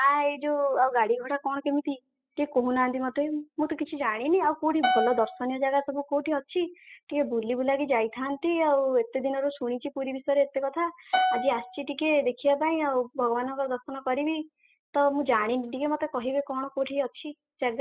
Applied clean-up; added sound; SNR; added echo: classical method spectral subtraction.